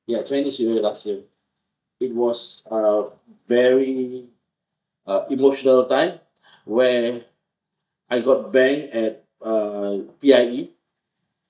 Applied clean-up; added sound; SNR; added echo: neural mask model DeepFilterNet 3.